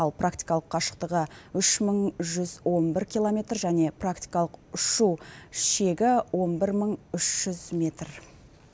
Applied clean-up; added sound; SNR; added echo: none; none; none; none.